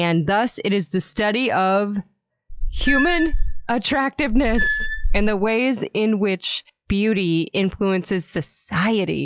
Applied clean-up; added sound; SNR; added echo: classical method log-MMSE.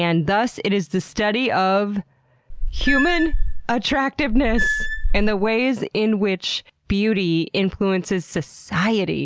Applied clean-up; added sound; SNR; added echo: none; Squeak / Screech; -1 dB; none.